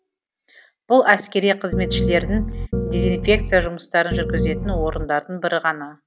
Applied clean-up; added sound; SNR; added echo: none; Piano; 2 dB; none.